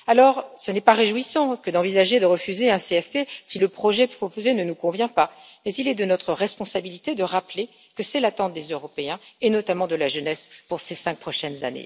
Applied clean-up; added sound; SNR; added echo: none; none; none; none.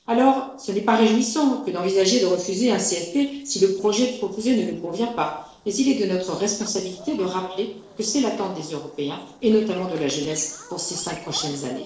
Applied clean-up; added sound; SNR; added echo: neural separator model SepFormer DNS4.